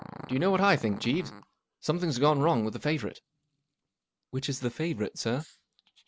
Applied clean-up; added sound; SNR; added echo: none; Growling; 20 dB; none.